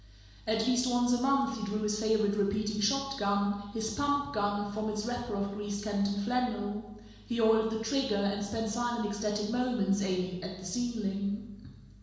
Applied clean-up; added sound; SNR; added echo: none; none; none; reverberation time 1.1 s.